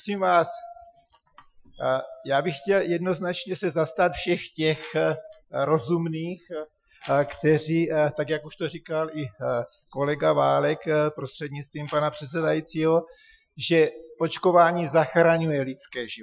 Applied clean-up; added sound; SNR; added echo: classical method Wiener filter.